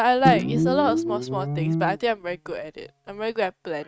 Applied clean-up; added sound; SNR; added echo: neural mask model RNNoise.